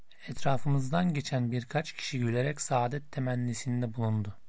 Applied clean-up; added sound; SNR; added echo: none; none; none; none.